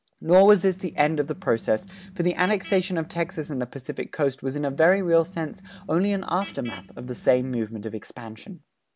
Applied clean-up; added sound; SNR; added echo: none; Vehicle horn, car horn, honking; 19 dB; none.